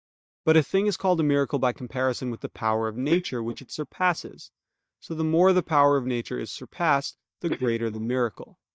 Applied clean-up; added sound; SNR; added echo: neural mask model DeepFilterNet 3.